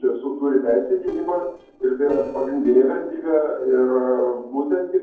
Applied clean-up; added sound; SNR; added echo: neural separator model SepFormer DNS4.